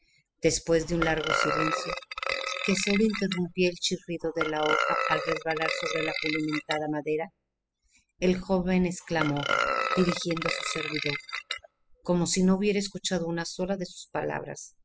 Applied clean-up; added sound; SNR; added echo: classical method spectral subtraction.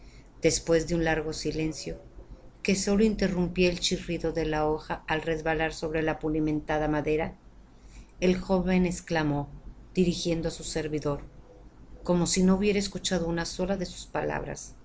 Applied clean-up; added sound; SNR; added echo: none; none; none; none.